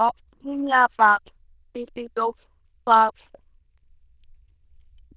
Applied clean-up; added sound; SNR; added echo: neural diffusion model UNIVERSE++.